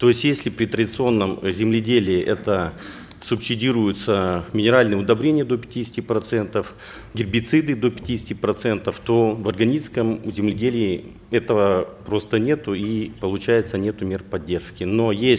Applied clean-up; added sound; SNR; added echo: none; none; none; none.